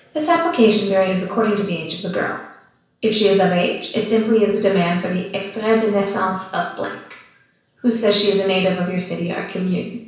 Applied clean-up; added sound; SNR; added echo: none; none; none; reverberation time 0.7 s.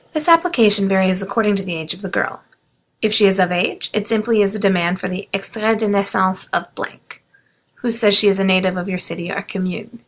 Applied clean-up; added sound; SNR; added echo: none; none; none; none.